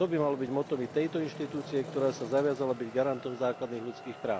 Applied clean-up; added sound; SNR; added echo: none; Traffic noise, roadway noise; 14 dB; none.